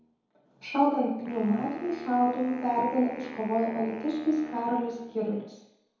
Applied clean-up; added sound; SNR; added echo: none; Wind instrument, woodwind instrument; 16 dB; reverberation time 2.0 s.